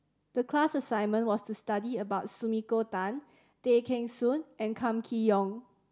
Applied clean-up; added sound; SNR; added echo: none; none; none; none.